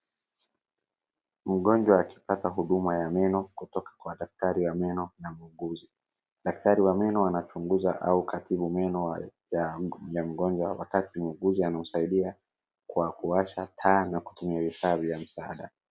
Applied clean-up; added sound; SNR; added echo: none; none; none; none.